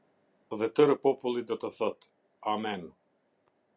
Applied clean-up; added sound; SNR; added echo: none; none; none; none.